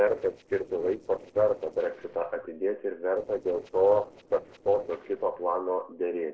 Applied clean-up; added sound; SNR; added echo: neural separator model SepFormer DNS4.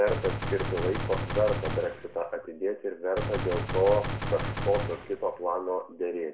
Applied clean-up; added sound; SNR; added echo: none; Gunshot, gunfire; 4 dB; reverberation time 0.4 s.